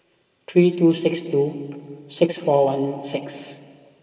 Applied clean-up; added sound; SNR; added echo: none; none; none; reverberation time 2.7 s.